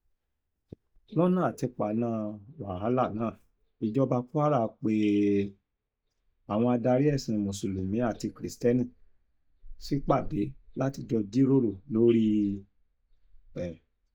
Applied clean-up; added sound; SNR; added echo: neural mask model DeepFilterNet 3.